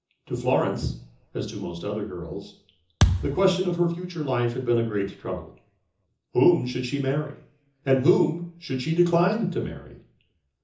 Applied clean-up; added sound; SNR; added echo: none; Thump, thud; 0 dB; reverberation time 0.6 s.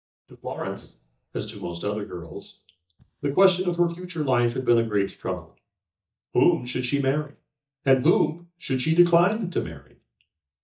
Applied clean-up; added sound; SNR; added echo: neural mask model DeepFilterNet 3.